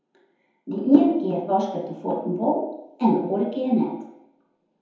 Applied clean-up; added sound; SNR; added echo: none; none; none; reverberation time 0.9 s.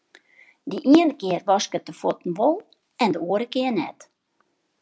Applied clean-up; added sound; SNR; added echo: none; none; none; none.